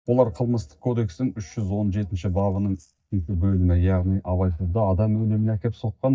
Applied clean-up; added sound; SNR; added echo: neural mask model DeepFilterNet 3.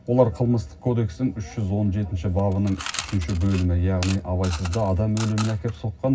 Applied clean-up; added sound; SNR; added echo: none; Coin (dropping) / Mechanisms; 14 dB; reverberation time 0.4 s.